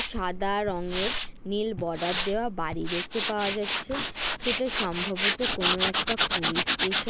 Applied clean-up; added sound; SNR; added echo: none; Tools; -3 dB; none.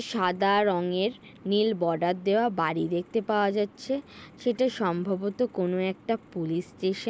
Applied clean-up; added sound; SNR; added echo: none; none; none; none.